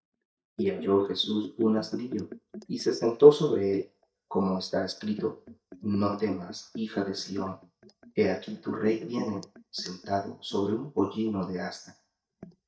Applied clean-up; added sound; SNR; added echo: neural mask model DeepFilterNet 3.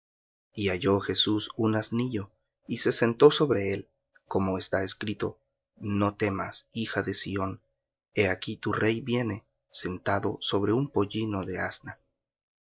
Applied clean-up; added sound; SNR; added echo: none; none; none; none.